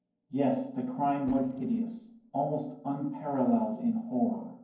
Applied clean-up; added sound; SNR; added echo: neural separator model SepFormer DNS4.